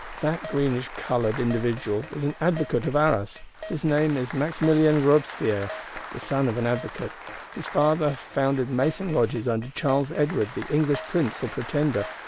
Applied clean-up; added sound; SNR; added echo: none; Applause + Keyboard (musical); 14 dB; none.